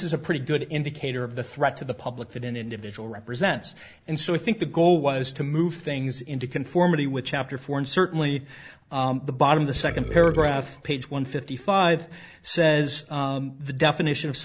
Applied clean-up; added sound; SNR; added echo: none; Burping, eructation; 7 dB; none.